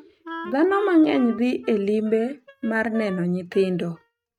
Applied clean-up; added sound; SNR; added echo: neural mask model RNNoise.